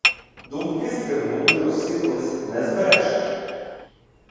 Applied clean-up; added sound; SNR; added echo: none; Dishes, pots, and pans / Chink, clink; 4 dB; reverberation time 2.2 s.